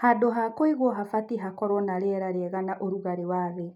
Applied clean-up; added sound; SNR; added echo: none; none; none; none.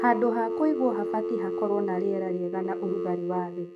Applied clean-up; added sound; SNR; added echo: neural mask model RNNoise.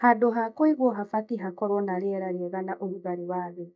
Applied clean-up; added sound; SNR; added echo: neural mask model DeepFilterNet 3.